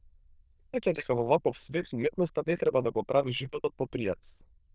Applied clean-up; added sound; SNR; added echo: neural diffusion model UNIVERSE++.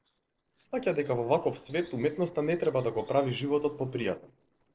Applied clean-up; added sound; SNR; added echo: neural separator model SepFormer DNS4.